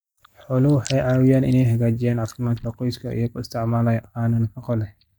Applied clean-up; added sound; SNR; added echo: neural mask model DeepFilterNet 3.